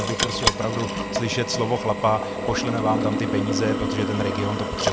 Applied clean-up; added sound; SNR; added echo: none; Drill; 0 dB; none.